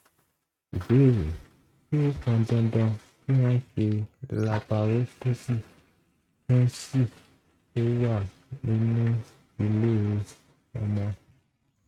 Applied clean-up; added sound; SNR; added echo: neural mask model RNNoise.